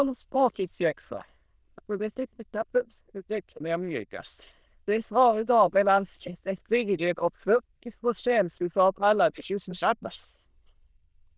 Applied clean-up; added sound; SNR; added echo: neural diffusion model UNIVERSE++.